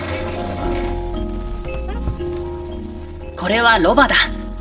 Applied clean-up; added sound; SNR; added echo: neural separator model SepFormer DNS4.